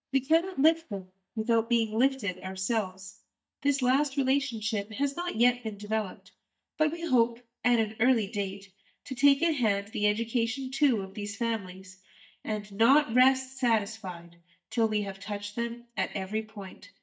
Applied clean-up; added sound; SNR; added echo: neural mask model DeepFilterNet 3.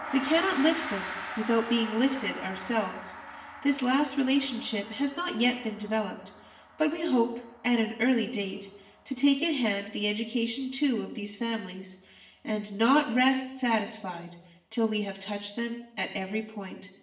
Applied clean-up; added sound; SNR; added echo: none; Gong; 14 dB; reverberation time 0.8 s.